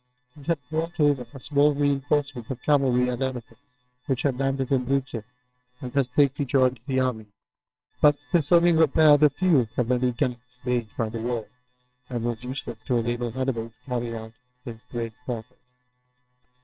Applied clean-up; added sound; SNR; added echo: neural separator model SepFormer WHAMR!.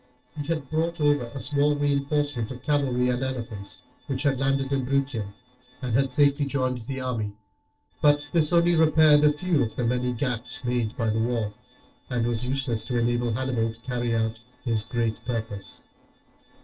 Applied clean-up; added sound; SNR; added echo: neural separator model SepFormer DNS4.